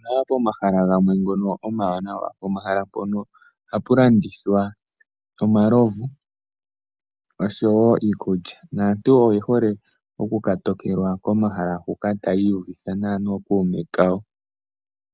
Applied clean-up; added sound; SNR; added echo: none; none; none; none.